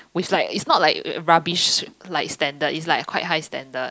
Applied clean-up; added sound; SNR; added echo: none; none; none; none.